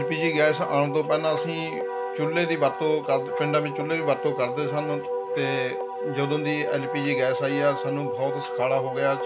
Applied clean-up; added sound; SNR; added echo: none; Wind instrument, woodwind instrument; 3 dB; none.